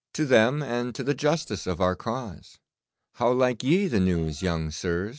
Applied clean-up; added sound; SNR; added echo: neural separator model SepFormer DNS4.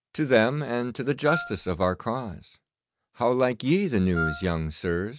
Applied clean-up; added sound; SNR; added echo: none; Wind instrument, woodwind instrument; 8 dB; none.